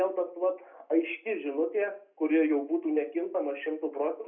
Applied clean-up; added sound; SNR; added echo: none; none; none; reverberation time 0.3 s.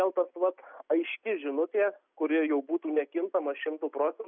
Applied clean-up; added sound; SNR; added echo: none; none; none; none.